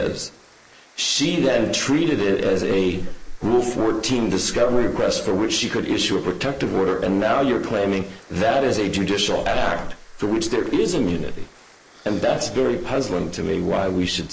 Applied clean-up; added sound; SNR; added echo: neural mask model Resemble Enhance denoiser.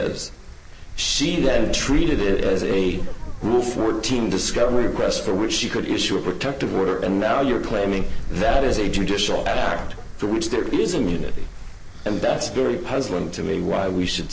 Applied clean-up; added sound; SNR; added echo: none; Wind; 5 dB; none.